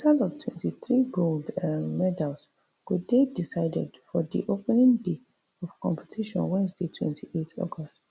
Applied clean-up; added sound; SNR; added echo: none; none; none; none.